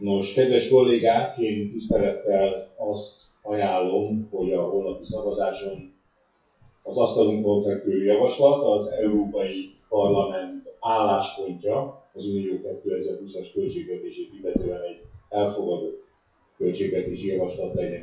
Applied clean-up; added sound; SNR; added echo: classical method WPE with log-MMSE.